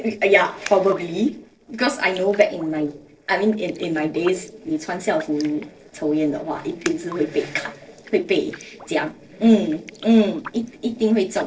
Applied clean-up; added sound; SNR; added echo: neural separator model SepFormer DNS4.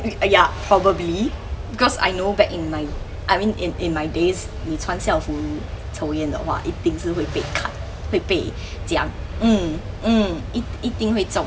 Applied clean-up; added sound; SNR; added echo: none; none; none; none.